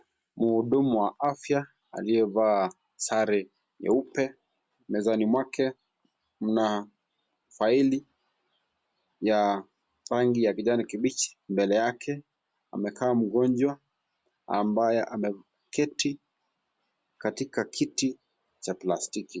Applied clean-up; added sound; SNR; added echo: none; none; none; none.